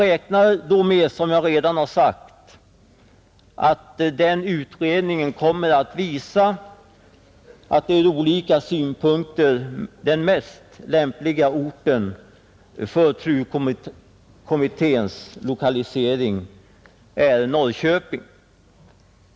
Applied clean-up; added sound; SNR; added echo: none; none; none; none.